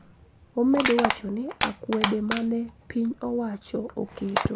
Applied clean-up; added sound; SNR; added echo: none; Crushing; 5 dB; none.